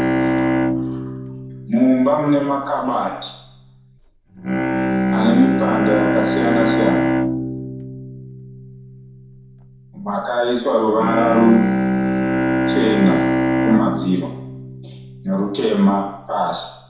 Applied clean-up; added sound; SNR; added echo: none; Bowed string instrument; 1 dB; reverberation time 0.7 s.